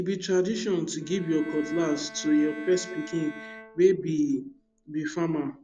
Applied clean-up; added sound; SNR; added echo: none; Bowed string instrument; 18 dB; none.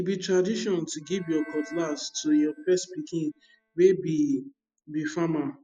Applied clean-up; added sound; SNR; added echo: classical method spectral subtraction.